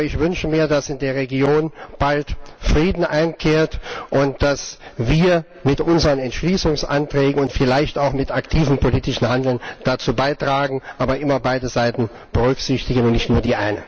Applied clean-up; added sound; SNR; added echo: none; none; none; none.